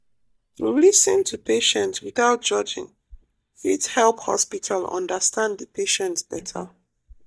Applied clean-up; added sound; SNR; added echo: neural mask model DeepFilterNet 3.